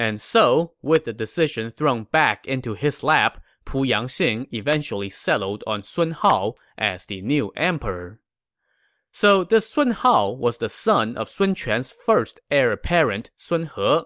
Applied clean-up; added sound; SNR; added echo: none; Tap / Glass; 19 dB; none.